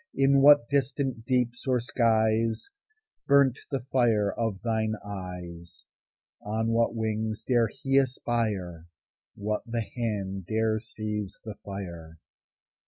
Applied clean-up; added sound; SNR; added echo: none; none; none; none.